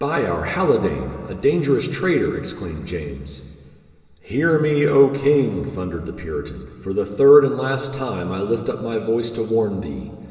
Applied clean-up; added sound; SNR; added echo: none; none; none; reverberation time 2.9 s.